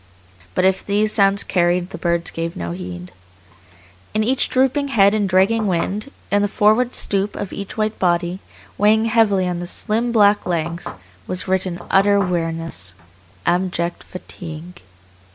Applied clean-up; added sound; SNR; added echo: none; Knock / Wood; 12 dB; none.